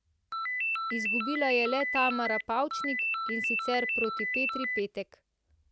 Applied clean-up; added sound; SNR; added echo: none; Ringtone; -1 dB; none.